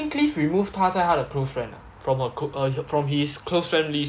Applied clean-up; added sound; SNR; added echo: none; none; none; none.